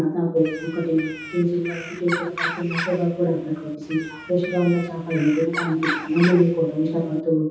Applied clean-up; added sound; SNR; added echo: none; Bird; 11 dB; reverberation time 0.7 s.